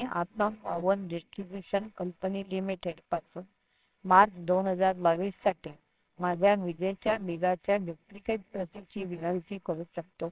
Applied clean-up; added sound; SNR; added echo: neural separator model SepFormer WHAMR!.